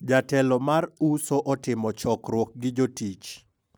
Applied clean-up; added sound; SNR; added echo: none; none; none; none.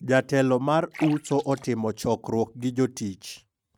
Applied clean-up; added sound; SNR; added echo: neural mask model RNNoise.